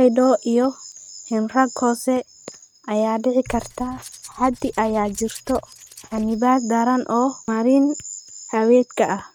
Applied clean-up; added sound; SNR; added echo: neural mask model RNNoise.